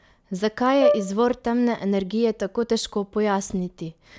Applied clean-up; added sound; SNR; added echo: none; Brass instrument; 3 dB; none.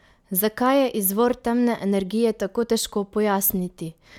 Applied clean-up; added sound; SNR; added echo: none; none; none; none.